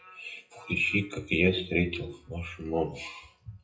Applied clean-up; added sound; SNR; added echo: classical method WPE with log-MMSE.